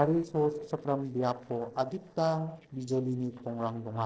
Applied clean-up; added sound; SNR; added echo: neural separator model SepFormer DNS4.